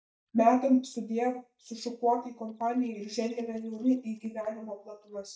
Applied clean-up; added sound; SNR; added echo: neural mask model DeepFilterNet 3.